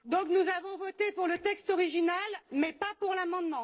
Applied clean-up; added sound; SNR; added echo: neural separator model SepFormer DNS4.